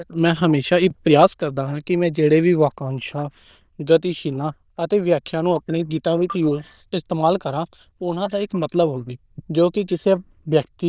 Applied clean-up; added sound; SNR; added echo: neural diffusion model UNIVERSE++.